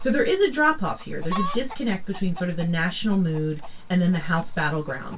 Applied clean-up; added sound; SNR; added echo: none; Chicken, rooster; 16 dB; reverberation time 0.1 s.